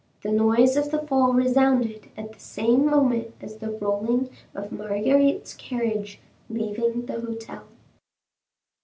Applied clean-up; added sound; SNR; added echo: none; none; none; none.